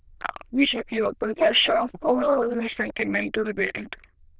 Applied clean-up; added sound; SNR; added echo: neural diffusion model UNIVERSE++.